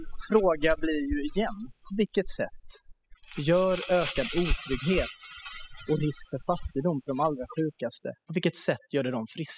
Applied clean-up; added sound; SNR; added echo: classical method spectral subtraction.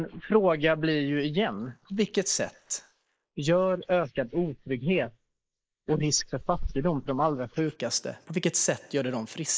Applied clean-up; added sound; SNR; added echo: neural mask model Resemble Enhance denoiser.